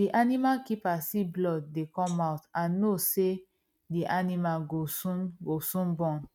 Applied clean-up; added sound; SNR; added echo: neural mask model RNNoise.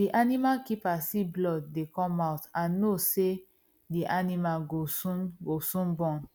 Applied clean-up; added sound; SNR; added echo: none; none; none; none.